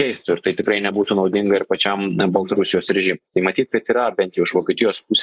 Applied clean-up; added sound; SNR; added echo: neural mask model Resemble Enhance denoiser.